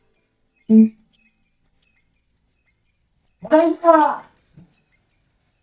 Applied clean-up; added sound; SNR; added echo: neural mask model DeepFilterNet 3.